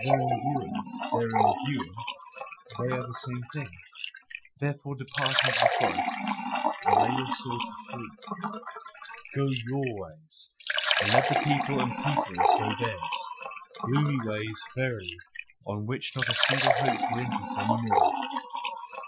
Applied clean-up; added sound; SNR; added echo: classical method Wiener filter.